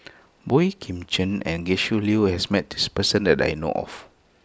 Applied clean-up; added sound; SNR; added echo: none; none; none; none.